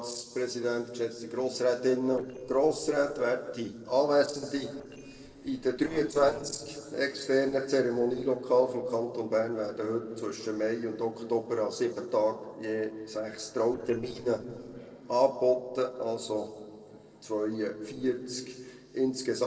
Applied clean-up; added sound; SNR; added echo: neural separator model SepFormer DNS4.